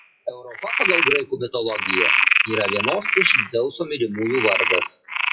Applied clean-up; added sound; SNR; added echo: classical method WPE with log-MMSE.